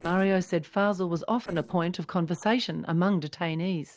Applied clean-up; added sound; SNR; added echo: neural separator model SepFormer DNS4.